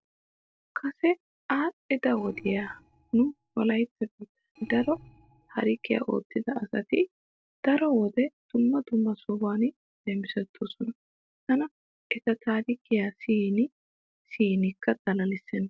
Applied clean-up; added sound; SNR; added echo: neural separator model SepFormer DNS4.